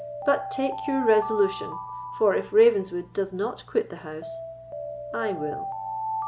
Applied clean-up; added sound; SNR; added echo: none; Alarm; 8 dB; none.